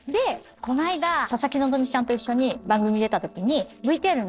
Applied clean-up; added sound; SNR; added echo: neural separator model SepFormer DNS4.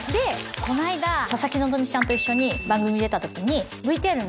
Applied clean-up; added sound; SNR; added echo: none; none; none; none.